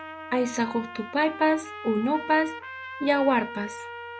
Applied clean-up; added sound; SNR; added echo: none; Trumpet; 12 dB; none.